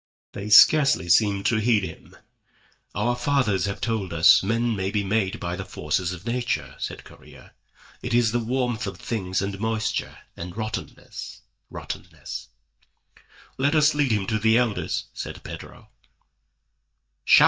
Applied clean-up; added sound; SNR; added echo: neural mask model DeepFilterNet 3.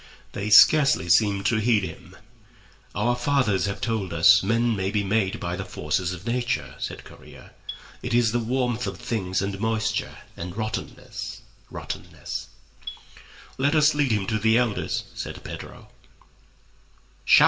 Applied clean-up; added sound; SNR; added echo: none; Marimba, xylophone; 19 dB; reverberation time 0.8 s.